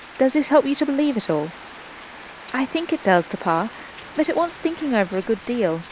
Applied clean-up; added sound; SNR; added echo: none; Rain; 17 dB; none.